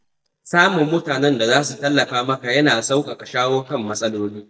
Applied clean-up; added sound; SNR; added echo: neural mask model DeepFilterNet 3.